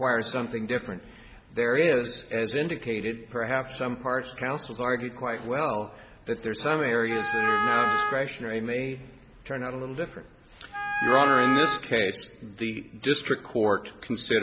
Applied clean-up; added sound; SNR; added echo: none; Wind instrument, woodwind instrument; -1 dB; none.